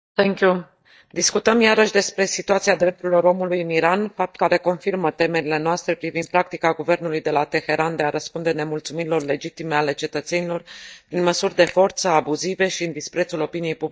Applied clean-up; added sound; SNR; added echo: neural mask model DeepFilterNet 3.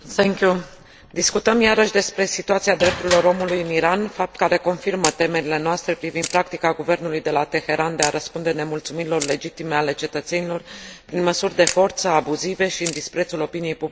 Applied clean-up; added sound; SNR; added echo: none; Crushing + Camera; 12 dB; none.